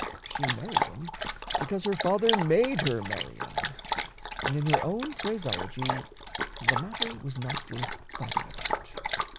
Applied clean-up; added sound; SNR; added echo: none; Dog; -1 dB; none.